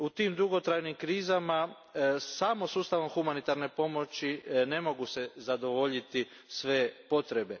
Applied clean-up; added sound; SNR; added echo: none; none; none; none.